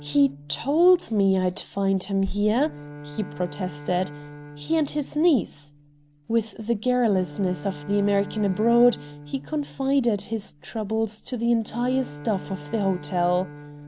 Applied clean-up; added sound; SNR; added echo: none; Bowed string instrument; 17 dB; none.